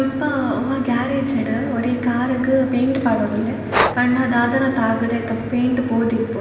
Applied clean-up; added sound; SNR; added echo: none; Breathing; 7 dB; reverberation time 1.7 s.